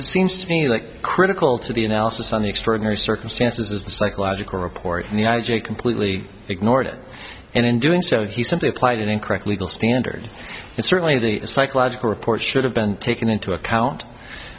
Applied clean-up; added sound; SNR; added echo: none; none; none; none.